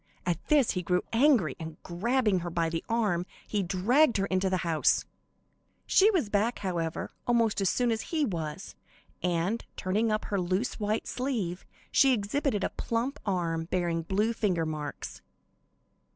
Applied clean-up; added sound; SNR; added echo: none; none; none; none.